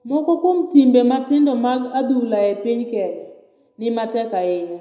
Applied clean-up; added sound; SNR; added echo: none; none; none; reverberation time 0.7 s.